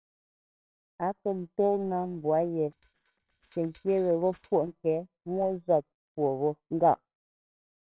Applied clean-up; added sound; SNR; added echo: neural separator model SepFormer WHAMR!.